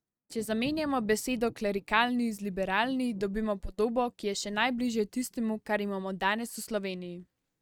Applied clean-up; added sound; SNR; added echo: neural mask model RNNoise.